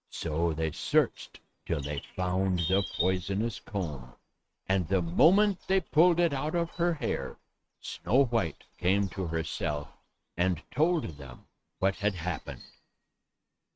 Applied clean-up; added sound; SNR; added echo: neural mask model RNNoise.